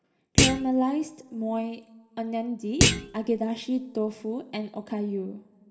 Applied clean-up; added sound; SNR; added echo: none; Thump, thud; -2 dB; reverberation time 2.5 s.